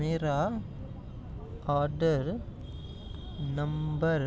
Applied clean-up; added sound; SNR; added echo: none; none; none; none.